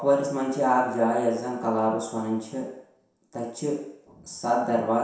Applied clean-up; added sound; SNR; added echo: none; none; none; reverberation time 0.7 s.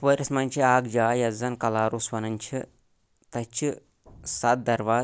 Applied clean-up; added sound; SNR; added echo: none; none; none; none.